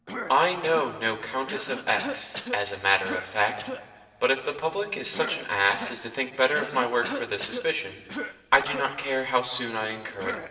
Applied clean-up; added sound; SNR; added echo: none; Cough; 11 dB; reverberation time 2.6 s.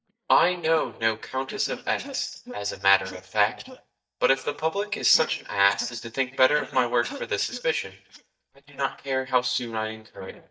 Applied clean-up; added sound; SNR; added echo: neural mask model DeepFilterNet 3.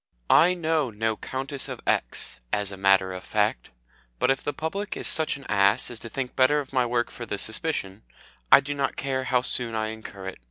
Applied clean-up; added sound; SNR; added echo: none; none; none; none.